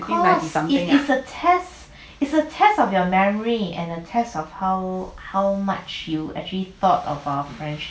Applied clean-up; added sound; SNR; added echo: none; none; none; none.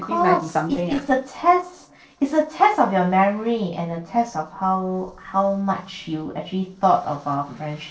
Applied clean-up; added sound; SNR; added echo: neural separator model SepFormer DNS4.